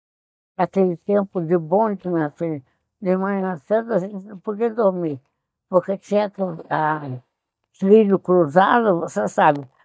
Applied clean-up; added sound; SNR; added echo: neural mask model DeepFilterNet 3.